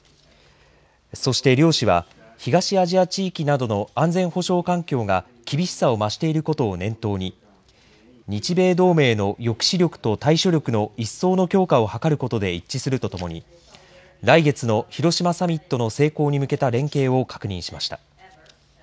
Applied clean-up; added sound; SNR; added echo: none; none; none; none.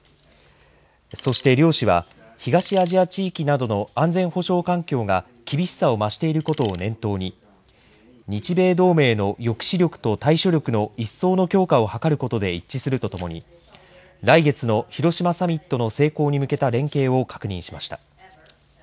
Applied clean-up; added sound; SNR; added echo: none; Tools; 19 dB; none.